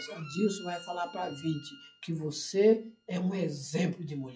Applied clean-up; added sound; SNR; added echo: classical method log-MMSE.